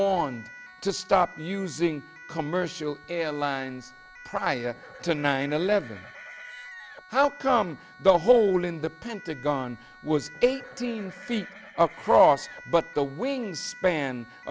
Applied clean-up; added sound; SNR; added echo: none; Siren + Livestock, farm animals, working animals; 19 dB; none.